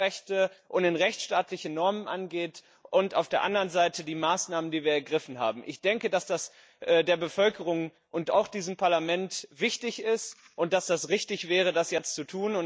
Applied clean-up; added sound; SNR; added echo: neural mask model DeepFilterNet 3.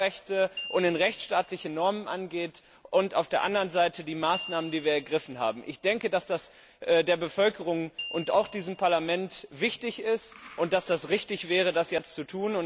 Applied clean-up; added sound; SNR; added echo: none; Glockenspiel; 19 dB; none.